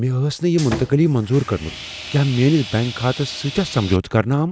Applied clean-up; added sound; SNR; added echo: none; Sawing; 13 dB; none.